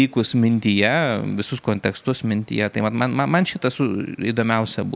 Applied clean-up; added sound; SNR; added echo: none; none; none; none.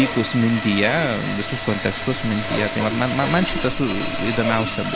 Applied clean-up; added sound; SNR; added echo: none; Sawing; 5 dB; none.